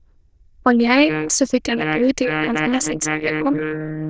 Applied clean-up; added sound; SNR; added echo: neural diffusion model UNIVERSE++.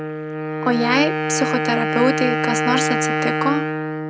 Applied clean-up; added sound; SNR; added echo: none; Wind instrument, woodwind instrument; 0 dB; none.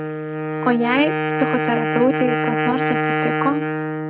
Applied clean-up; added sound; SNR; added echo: neural mask model RNNoise.